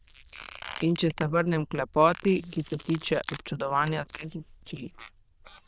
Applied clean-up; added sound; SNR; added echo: neural diffusion model UNIVERSE++.